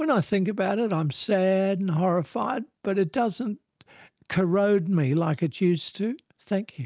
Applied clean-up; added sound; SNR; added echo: none; none; none; none.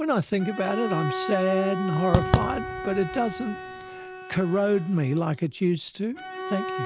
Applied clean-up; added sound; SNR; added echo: none; Bowed string instrument + Fireworks; 5 dB; none.